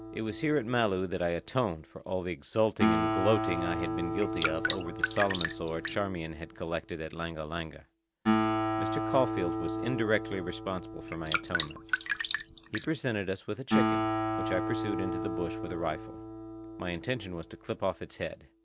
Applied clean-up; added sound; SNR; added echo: none; Acoustic guitar + Drip; 0 dB; none.